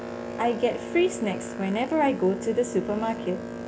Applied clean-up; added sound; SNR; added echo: none; Boat, Water vehicle; 8 dB; none.